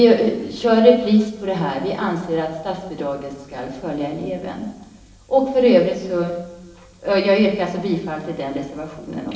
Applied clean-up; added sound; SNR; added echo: none; none; none; reverberation time 1.0 s.